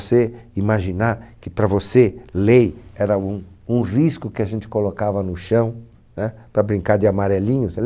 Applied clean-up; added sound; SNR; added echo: none; none; none; none.